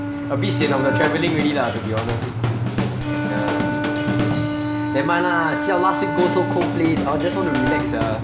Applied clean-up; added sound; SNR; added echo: none; Drum / Drum kit + Wind instrument, woodwind instrument; 1 dB; none.